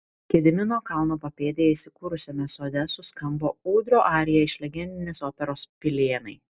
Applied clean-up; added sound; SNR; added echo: none; none; none; none.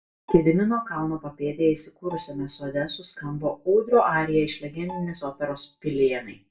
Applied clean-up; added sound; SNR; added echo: none; Bowed string instrument; 20 dB; reverberation time 0.2 s.